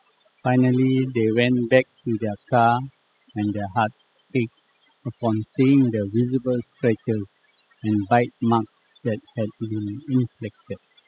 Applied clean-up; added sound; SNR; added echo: classical method spectral subtraction.